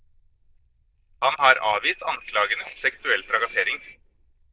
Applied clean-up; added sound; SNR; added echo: neural diffusion model UNIVERSE++.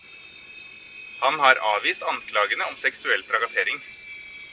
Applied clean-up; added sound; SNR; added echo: none; Engine; 17 dB; none.